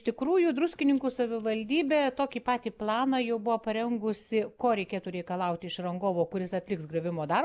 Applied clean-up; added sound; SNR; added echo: none; none; none; none.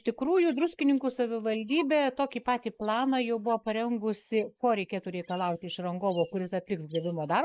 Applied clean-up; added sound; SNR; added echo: neural mask model Resemble Enhance denoiser.